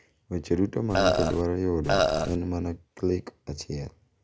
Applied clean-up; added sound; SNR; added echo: none; Burping, eructation; -5 dB; none.